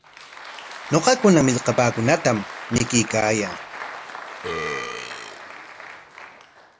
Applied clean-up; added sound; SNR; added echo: none; Burping, eructation + Applause; 11 dB; none.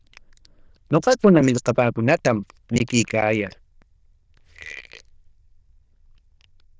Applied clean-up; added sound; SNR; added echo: neural diffusion model UNIVERSE++.